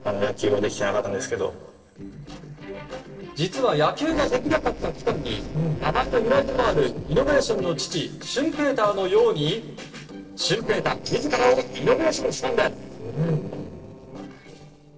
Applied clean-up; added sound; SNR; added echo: neural separator model SepFormer DNS4.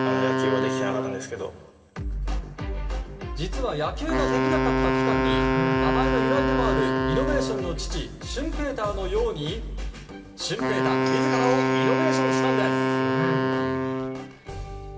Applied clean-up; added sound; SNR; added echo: none; Wind instrument, woodwind instrument; -3 dB; reverberation time 2.8 s.